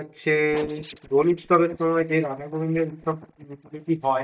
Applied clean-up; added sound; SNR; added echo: neural mask model DeepFilterNet 3.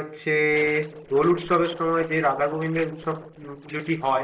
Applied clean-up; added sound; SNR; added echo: neural separator model SepFormer DNS4.